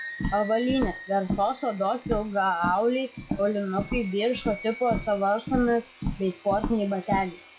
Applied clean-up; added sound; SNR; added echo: classical method log-MMSE.